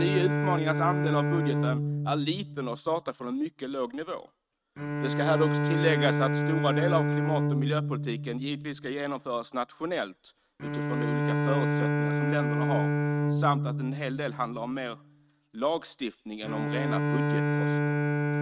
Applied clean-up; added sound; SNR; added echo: neural mask model RNNoise.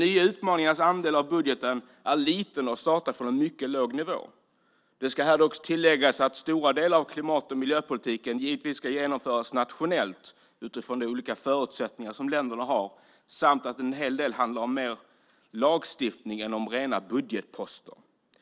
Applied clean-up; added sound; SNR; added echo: none; none; none; none.